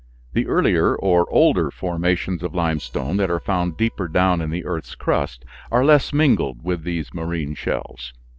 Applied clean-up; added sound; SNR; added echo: neural separator model SepFormer DNS4.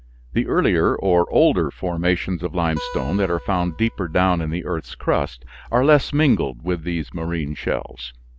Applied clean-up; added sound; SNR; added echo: none; Acoustic guitar; 17 dB; none.